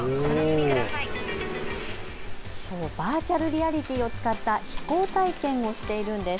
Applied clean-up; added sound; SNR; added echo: none; Knock + Rain; 16 dB; none.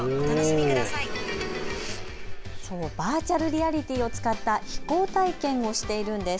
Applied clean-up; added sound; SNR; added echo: none; none; none; none.